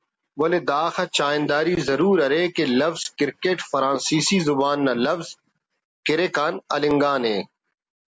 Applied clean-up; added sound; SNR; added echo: none; none; none; none.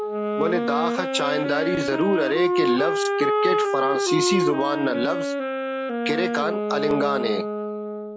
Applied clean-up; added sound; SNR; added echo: none; Wind instrument, woodwind instrument; -1 dB; none.